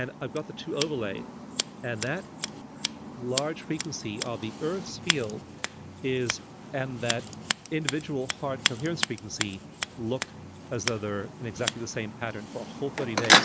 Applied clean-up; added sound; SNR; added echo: none; Scissors; -1 dB; none.